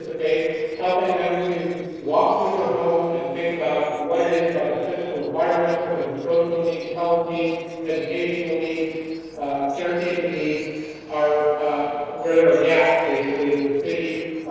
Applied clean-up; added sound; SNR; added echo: neural separator model SepFormer DNS4.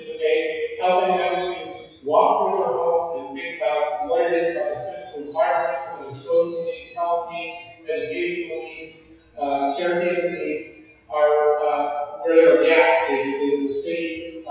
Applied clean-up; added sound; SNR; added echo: classical method WPE with log-MMSE.